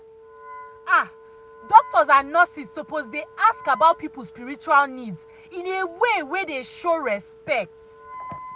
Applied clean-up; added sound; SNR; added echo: none; Wind instrument, woodwind instrument; 20 dB; none.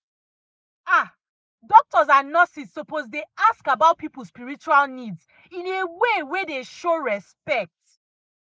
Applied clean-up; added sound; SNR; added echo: neural mask model Resemble Enhance denoiser.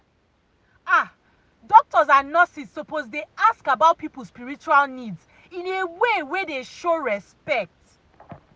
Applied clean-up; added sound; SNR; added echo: none; none; none; none.